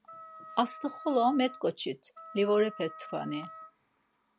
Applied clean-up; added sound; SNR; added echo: none; Wind instrument, woodwind instrument; 16 dB; none.